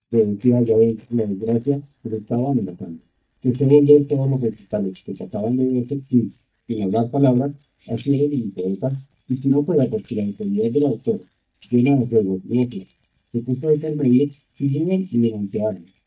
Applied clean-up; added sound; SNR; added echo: neural mask model DeepFilterNet 3.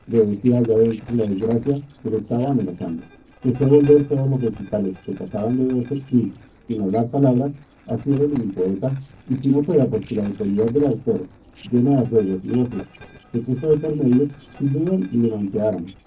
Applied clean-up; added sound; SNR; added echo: neural separator model SepFormer DNS4.